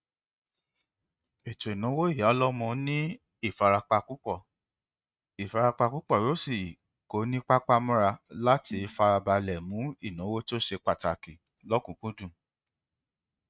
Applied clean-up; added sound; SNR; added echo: neural mask model RNNoise.